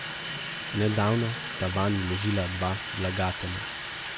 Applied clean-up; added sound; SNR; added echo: none; Sink (filling or washing) / Water tap, faucet; 5 dB; none.